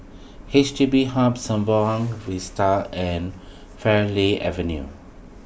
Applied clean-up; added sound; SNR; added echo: none; none; none; none.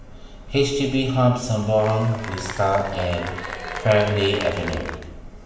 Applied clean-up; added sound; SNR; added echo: none; Applause / Cheering; 11 dB; reverberation time 1.2 s.